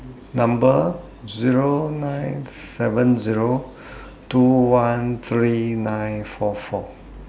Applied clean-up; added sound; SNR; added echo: none; none; none; none.